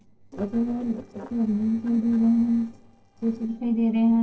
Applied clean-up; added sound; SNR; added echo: neural separator model SepFormer DNS4.